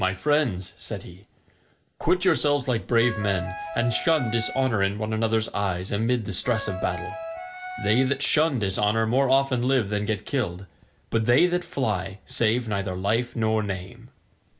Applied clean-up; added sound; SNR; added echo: none; Wind instrument, woodwind instrument; 9 dB; none.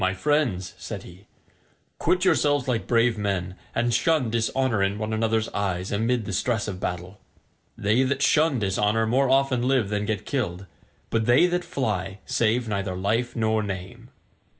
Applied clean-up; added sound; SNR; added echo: none; none; none; none.